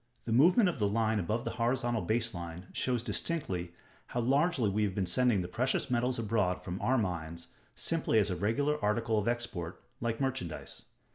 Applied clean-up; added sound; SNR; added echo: none; none; none; none.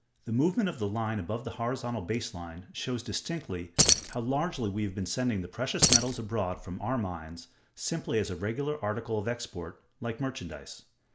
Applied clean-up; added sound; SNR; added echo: none; Keys jangling; -3 dB; none.